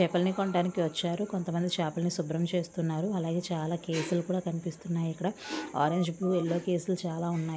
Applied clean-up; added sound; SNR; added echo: none; Telephone; 16 dB; none.